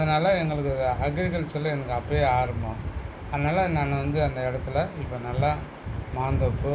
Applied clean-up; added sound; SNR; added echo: none; none; none; none.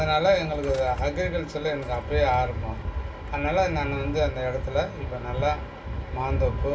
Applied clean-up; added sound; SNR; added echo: none; Slam / Engine starting; 16 dB; reverberation time 0.1 s.